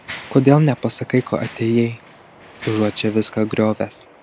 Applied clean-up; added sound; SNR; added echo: none; Mechanisms; 20 dB; none.